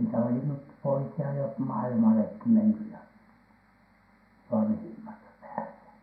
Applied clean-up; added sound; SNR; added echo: none; none; none; reverberation time 0.4 s.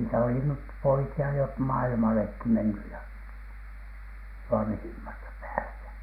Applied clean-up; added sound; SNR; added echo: none; none; none; none.